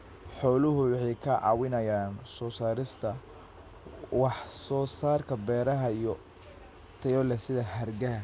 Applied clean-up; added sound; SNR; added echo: none; none; none; none.